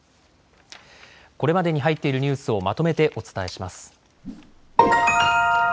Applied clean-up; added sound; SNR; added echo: none; Whoosh, swoosh, swish; 13 dB; none.